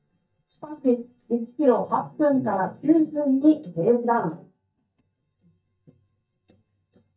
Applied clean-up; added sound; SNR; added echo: neural mask model DeepFilterNet 3.